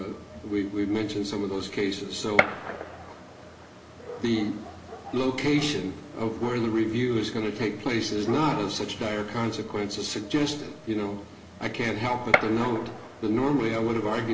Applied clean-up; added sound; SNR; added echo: none; Gunshot, gunfire; 8 dB; reverberation time 0.5 s.